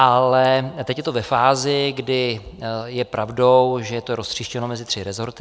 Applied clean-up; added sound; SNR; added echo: none; none; none; none.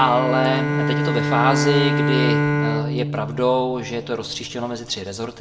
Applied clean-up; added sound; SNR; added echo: none; Bowed string instrument; 0 dB; reverberation time 0.8 s.